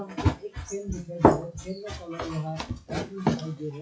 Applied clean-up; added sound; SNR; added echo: classical method WPE with log-MMSE.